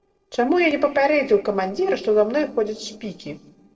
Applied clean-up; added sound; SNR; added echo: neural separator model SepFormer DNS4.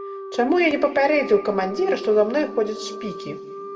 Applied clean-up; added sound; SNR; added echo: none; Wind instrument, woodwind instrument; 13 dB; reverberation time 1.4 s.